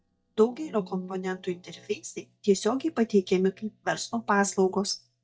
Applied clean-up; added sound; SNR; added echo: neural mask model DeepFilterNet 3.